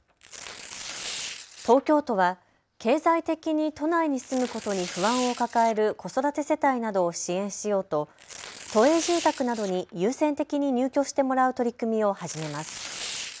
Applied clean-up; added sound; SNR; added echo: none; Tearing; 15 dB; none.